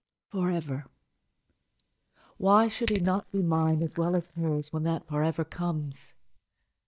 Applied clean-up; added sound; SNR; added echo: neural mask model DeepFilterNet 3.